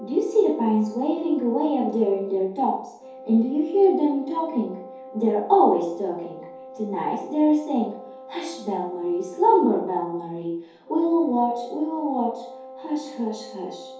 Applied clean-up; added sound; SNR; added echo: none; Wind instrument, woodwind instrument; 18 dB; reverberation time 2.4 s.